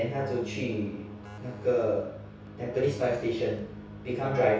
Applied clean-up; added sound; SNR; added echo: none; Keyboard (musical); 12 dB; reverberation time 0.6 s.